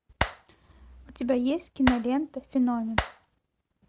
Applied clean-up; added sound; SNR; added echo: none; Clapping; -2 dB; none.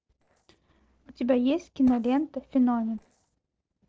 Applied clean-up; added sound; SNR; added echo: neural separator model SepFormer DNS4.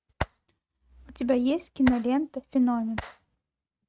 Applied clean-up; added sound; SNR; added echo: neural mask model RNNoise.